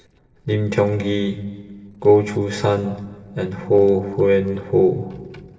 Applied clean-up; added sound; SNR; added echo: neural separator model SepFormer DNS4.